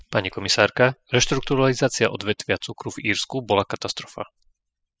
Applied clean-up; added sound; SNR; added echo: classical method spectral subtraction.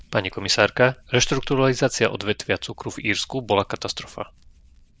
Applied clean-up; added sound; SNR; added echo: none; Hands; 18 dB; none.